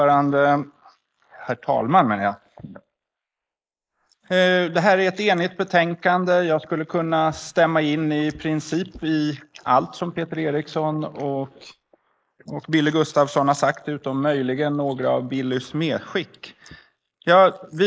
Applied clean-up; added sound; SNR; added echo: neural mask model Resemble Enhance denoiser.